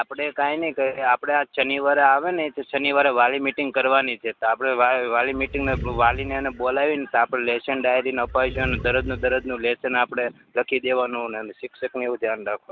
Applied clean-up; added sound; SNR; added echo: none; Animal; 11 dB; none.